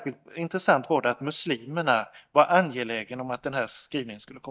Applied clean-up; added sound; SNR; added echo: neural mask model DeepFilterNet 3.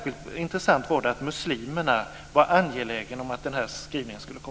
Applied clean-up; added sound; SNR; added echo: none; none; none; none.